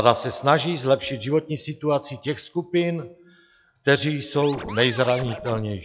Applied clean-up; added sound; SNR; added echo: classical method log-MMSE.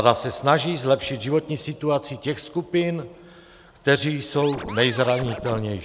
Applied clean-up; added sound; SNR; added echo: none; Scratching (performance technique); 11 dB; none.